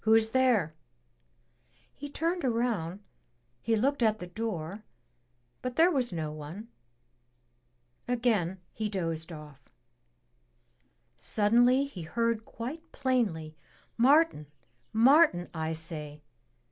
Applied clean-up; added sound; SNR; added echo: none; none; none; none.